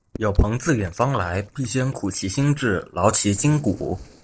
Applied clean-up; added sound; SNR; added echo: neural separator model SepFormer DNS4.